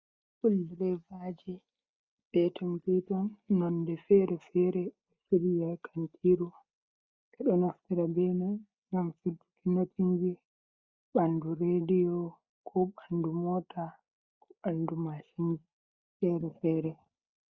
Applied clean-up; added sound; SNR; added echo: neural mask model DeepFilterNet 3.